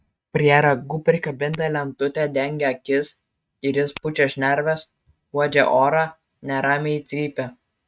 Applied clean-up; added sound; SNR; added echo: neural mask model RNNoise.